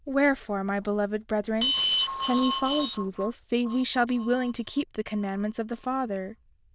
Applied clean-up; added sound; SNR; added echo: neural diffusion model UNIVERSE++.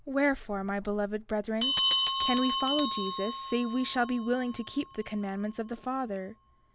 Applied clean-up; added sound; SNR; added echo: none; Bell; -4 dB; none.